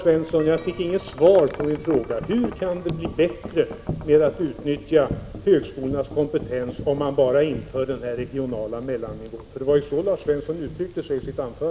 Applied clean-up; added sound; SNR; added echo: none; Wind chime; 14 dB; none.